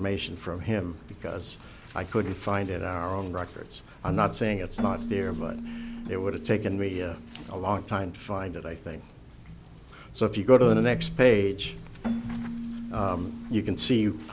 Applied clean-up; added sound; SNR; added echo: none; Keyboard (musical); 12 dB; none.